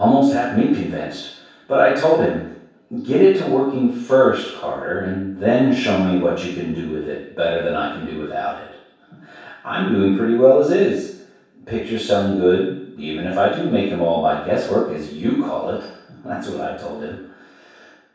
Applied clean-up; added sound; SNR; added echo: none; none; none; reverberation time 0.7 s.